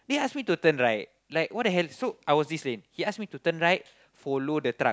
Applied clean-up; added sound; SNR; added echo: none; none; none; none.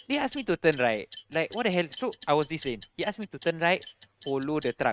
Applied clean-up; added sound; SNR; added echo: neural mask model RNNoise.